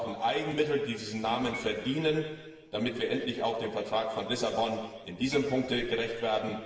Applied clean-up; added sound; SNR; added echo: none; Organ; 14 dB; reverberation time 1.5 s.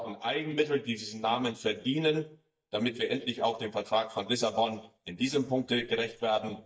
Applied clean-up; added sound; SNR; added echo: neural mask model DeepFilterNet 3.